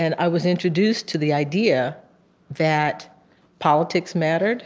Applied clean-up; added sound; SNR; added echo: none; none; none; none.